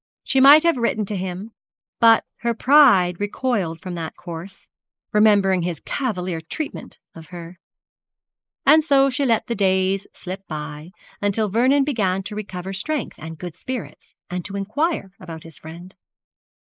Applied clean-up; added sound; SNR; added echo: neural mask model Resemble Enhance denoiser.